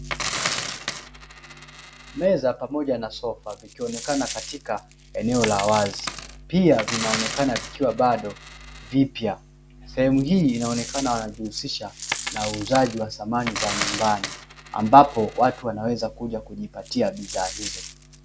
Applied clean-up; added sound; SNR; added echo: none; Coin (dropping); 9 dB; none.